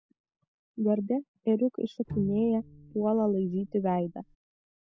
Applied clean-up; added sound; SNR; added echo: none; Bowed string instrument; 15 dB; none.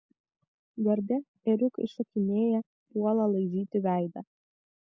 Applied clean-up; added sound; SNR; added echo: none; none; none; none.